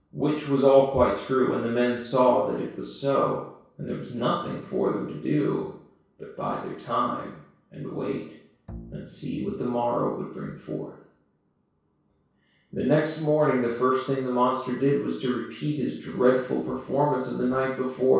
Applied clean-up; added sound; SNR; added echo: none; Bowed string instrument; 20 dB; reverberation time 0.6 s.